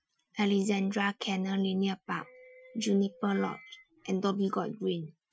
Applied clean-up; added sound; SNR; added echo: classical method Wiener filter.